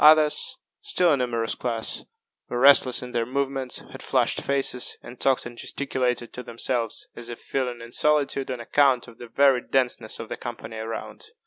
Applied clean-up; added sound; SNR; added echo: none; none; none; none.